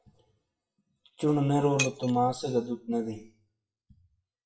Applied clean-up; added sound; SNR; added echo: classical method WPE with log-MMSE.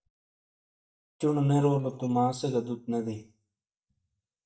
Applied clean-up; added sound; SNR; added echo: neural mask model DeepFilterNet 3.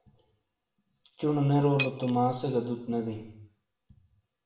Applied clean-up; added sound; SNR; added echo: none; Shatter; 12 dB; reverberation time 0.7 s.